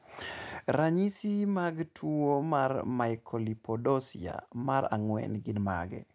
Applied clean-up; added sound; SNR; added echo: none; none; none; none.